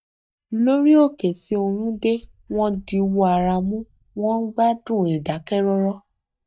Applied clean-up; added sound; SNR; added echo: neural mask model DeepFilterNet 3.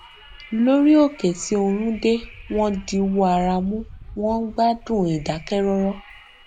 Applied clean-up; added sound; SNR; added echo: none; Wind; 19 dB; none.